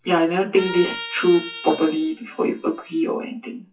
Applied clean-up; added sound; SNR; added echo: classical method WPE with log-MMSE.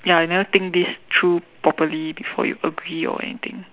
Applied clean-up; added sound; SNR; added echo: none; none; none; none.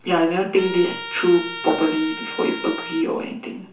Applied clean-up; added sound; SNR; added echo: none; Trumpet; 11 dB; reverberation time 0.7 s.